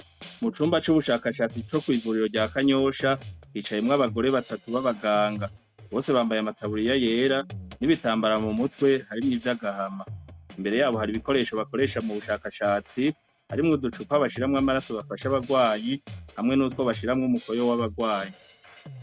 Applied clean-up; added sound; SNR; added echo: neural mask model RNNoise.